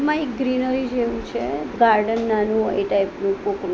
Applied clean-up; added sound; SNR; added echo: none; none; none; none.